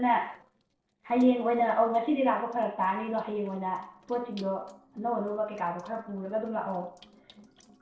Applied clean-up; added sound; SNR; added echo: neural separator model SepFormer DNS4.